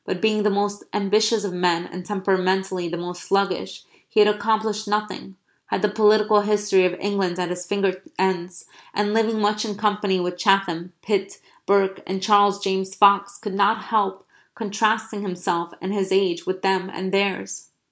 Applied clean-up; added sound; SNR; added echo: none; none; none; none.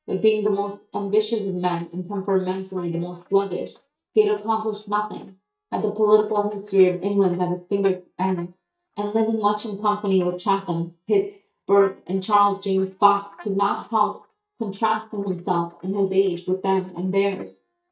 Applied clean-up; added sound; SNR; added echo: neural mask model DeepFilterNet 3.